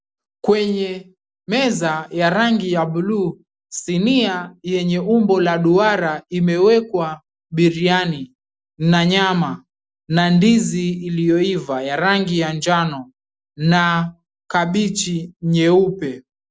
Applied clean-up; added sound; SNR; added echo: none; none; none; none.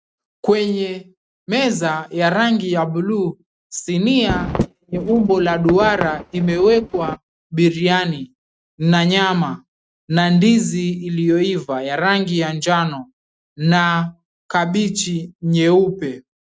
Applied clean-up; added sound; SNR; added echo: neural mask model RNNoise.